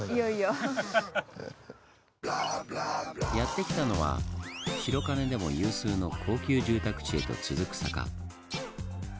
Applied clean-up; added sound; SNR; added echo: none; none; none; none.